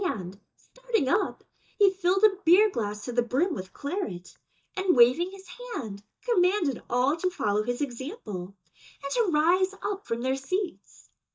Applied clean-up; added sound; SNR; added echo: neural mask model DeepFilterNet 3.